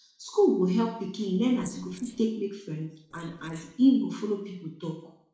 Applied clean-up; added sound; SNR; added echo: neural separator model SepFormer DNS4.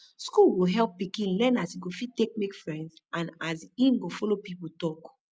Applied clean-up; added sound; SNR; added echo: none; none; none; none.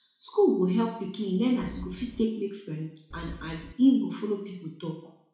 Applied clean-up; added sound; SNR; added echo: none; Wild animals; 8 dB; reverberation time 0.6 s.